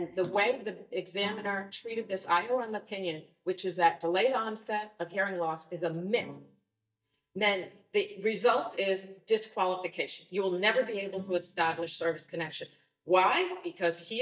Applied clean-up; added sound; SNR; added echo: neural mask model DeepFilterNet 3.